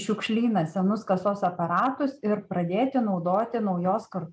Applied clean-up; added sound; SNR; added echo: none; none; none; none.